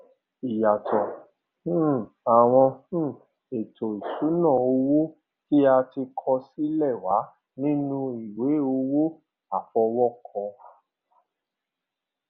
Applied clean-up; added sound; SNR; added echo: none; none; none; none.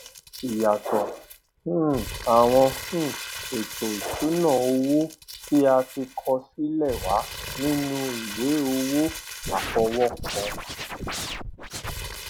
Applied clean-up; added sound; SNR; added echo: none; Crumpling, crinkling + Scratching (performance technique); 10 dB; none.